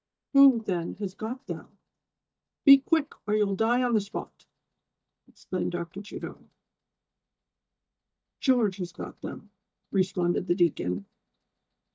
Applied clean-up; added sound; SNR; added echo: neural mask model DeepFilterNet 3.